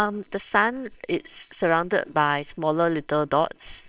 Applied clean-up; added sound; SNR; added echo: neural separator model SepFormer WHAMR!.